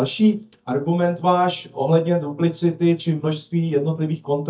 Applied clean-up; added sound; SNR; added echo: neural mask model DeepFilterNet 3.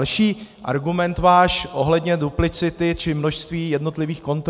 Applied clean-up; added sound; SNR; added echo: none; none; none; none.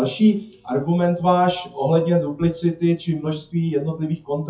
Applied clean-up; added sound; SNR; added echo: classical method WPE with log-MMSE.